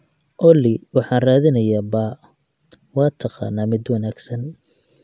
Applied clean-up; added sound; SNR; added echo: none; none; none; none.